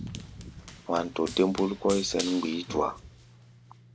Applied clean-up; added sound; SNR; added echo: none; Run; 12 dB; none.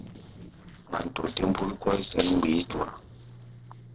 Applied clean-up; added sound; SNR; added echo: neural separator model SepFormer DNS4.